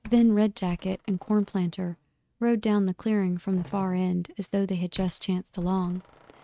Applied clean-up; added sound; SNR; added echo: neural mask model RNNoise.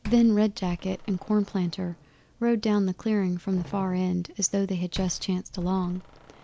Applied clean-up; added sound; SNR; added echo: none; Slam; 18 dB; none.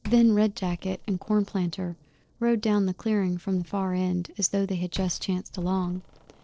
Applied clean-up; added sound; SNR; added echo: neural separator model SepFormer DNS4.